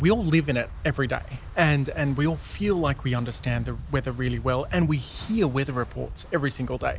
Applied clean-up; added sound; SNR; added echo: none; Wind; 12 dB; none.